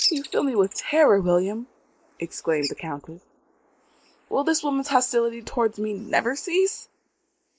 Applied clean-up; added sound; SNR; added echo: neural mask model Resemble Enhance denoiser.